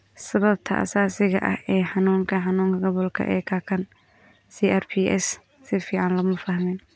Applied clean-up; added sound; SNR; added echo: none; none; none; none.